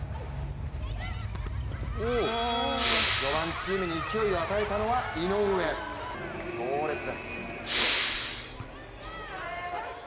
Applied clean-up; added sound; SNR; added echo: none; Respiratory sounds; 1 dB; none.